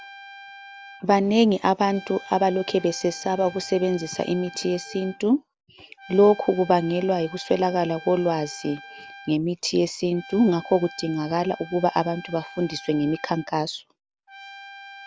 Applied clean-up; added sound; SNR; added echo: none; Trumpet; 19 dB; none.